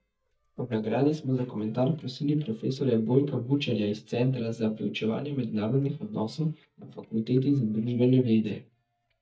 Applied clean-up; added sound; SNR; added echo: neural mask model DeepFilterNet 3.